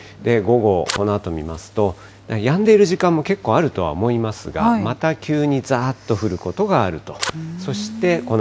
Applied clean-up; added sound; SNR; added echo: none; Fire; 19 dB; none.